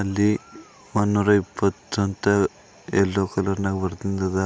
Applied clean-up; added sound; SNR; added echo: none; none; none; none.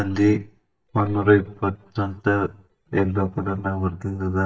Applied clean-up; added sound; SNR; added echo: neural mask model DeepFilterNet 3.